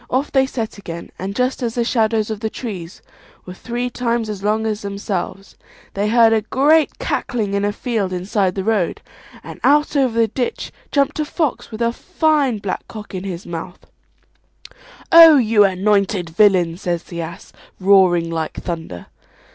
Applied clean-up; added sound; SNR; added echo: none; none; none; none.